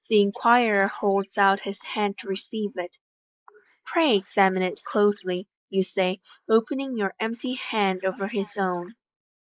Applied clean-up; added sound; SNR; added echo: neural mask model Resemble Enhance denoiser.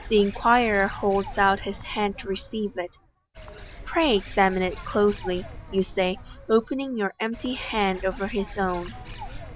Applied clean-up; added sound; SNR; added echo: none; Bird; 14 dB; none.